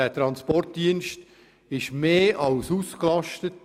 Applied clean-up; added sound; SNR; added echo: none; none; none; none.